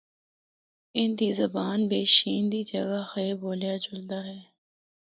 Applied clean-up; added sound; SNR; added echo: none; none; none; none.